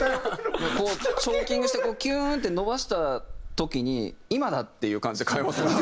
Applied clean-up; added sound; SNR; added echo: none; Keys jangling; 14 dB; none.